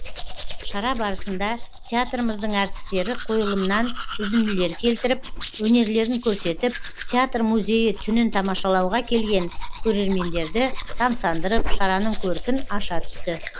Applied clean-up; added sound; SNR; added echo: none; Domestic sounds, home sounds; 1 dB; none.